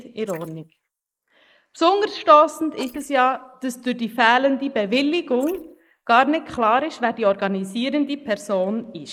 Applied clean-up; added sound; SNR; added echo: neural mask model Resemble Enhance denoiser.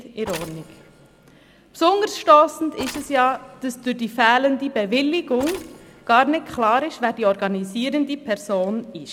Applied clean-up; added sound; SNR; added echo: none; Mechanisms; 20 dB; none.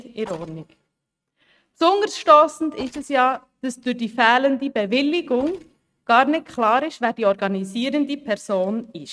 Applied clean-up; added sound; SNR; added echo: neural mask model RNNoise.